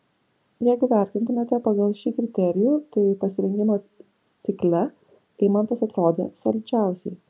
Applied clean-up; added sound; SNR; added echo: none; none; none; none.